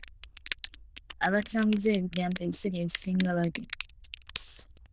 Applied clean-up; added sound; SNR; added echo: neural diffusion model UNIVERSE++.